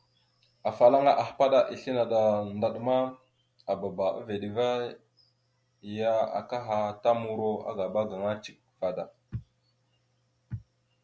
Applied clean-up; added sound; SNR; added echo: none; none; none; none.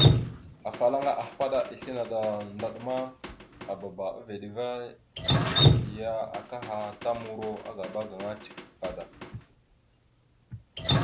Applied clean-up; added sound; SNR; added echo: none; Drip; -4 dB; none.